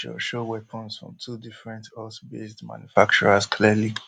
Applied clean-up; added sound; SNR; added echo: none; none; none; none.